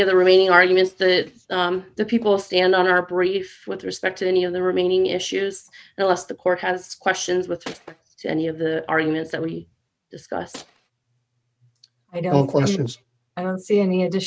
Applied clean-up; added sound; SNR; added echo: neural mask model RNNoise.